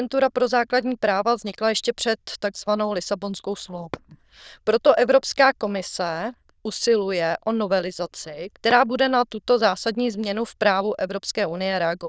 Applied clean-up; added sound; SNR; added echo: neural diffusion model UNIVERSE++.